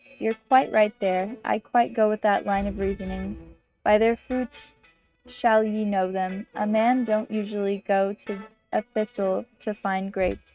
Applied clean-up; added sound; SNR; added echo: neural mask model RNNoise.